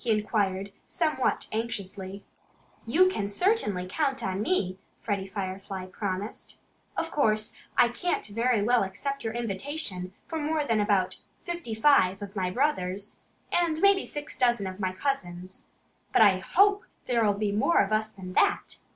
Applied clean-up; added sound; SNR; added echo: none; none; none; none.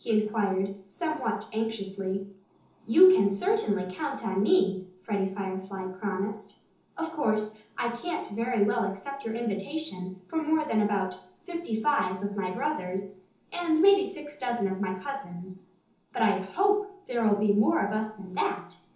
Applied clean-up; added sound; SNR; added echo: none; none; none; reverberation time 0.6 s.